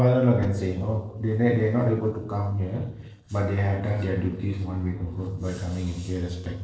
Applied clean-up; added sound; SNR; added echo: neural separator model SepFormer DNS4.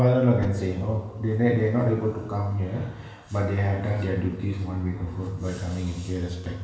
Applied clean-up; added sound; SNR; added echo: none; Fire; 19 dB; reverberation time 1.0 s.